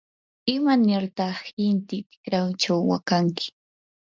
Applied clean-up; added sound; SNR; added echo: none; none; none; none.